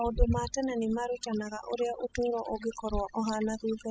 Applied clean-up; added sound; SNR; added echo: classical method spectral subtraction.